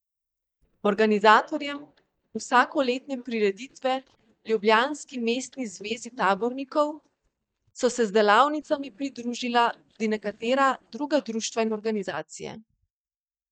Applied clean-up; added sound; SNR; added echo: neural mask model DeepFilterNet 3.